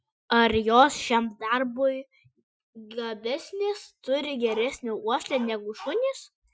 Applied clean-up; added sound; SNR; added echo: classical method Wiener filter.